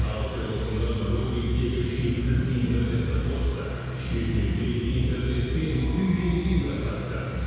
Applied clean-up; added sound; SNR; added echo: none; none; none; reverberation time 2.0 s.